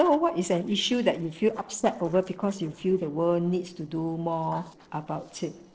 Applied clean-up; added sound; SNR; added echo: neural separator model SepFormer DNS4.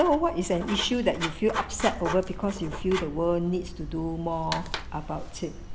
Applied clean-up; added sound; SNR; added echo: none; Writing; 8 dB; none.